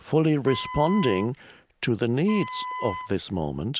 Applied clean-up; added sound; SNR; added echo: none; Wind instrument, woodwind instrument; 11 dB; none.